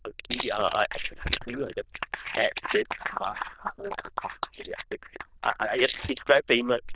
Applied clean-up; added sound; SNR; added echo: neural diffusion model UNIVERSE++.